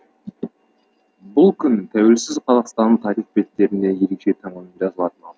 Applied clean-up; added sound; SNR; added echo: none; none; none; none.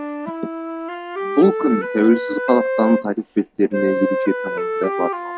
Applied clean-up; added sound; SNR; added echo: none; Wind instrument, woodwind instrument; 4 dB; none.